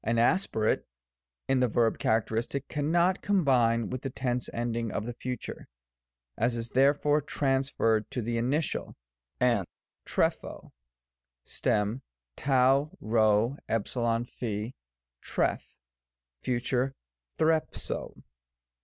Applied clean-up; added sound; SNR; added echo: none; none; none; none.